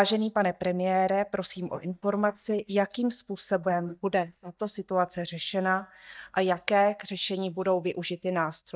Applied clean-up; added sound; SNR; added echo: neural mask model DeepFilterNet 3.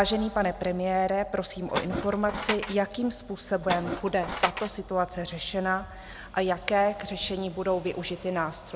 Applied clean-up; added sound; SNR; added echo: none; Tools; 5 dB; none.